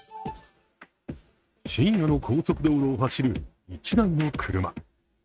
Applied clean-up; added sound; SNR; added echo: neural mask model RNNoise.